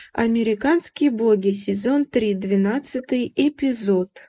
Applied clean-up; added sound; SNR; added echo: neural mask model Resemble Enhance denoiser.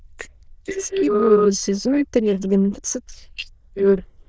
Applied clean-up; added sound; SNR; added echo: neural diffusion model UNIVERSE++.